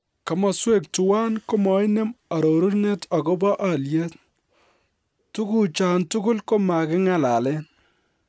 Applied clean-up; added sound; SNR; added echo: none; none; none; none.